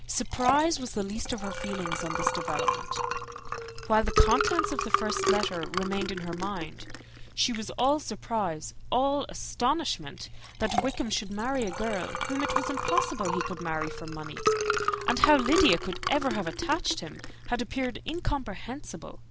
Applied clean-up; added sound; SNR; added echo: none; Liquid; 3 dB; none.